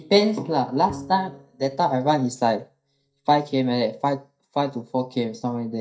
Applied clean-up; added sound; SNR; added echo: neural mask model DeepFilterNet 3.